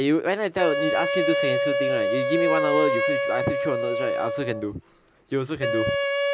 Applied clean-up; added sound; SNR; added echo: none; Wind instrument, woodwind instrument; -2 dB; none.